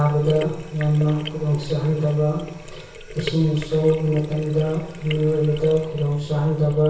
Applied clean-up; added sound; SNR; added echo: none; Sink (filling or washing); 15 dB; reverberation time 0.6 s.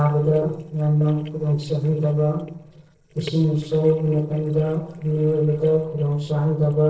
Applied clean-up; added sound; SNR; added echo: neural separator model SepFormer DNS4.